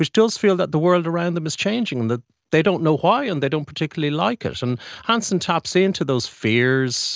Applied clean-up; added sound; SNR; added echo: none; none; none; none.